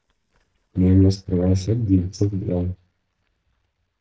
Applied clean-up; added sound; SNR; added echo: neural mask model DeepFilterNet 3.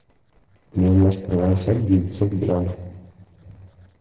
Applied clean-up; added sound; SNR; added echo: neural separator model SepFormer DNS4.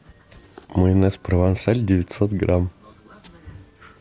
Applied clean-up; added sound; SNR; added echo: none; none; none; none.